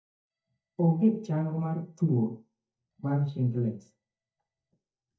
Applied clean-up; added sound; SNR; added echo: neural mask model DeepFilterNet 3.